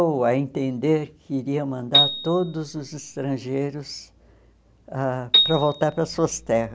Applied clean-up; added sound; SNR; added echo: none; Piano; 0 dB; none.